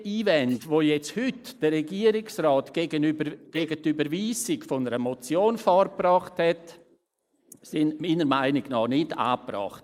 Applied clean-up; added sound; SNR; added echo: neural mask model Resemble Enhance denoiser.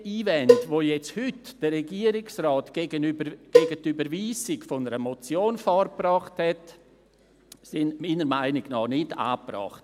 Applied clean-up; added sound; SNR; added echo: none; Cowbell; -3 dB; none.